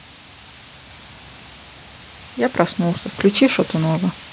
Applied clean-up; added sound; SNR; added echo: none; Wind; 14 dB; none.